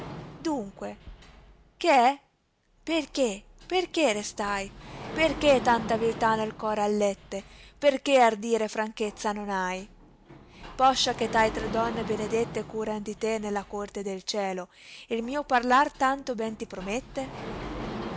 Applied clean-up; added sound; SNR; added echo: none; Sliding door; 13 dB; none.